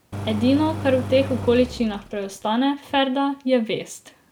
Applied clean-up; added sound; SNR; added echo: none; Engine; 9 dB; none.